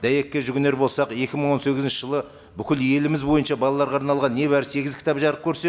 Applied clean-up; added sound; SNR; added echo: none; none; none; none.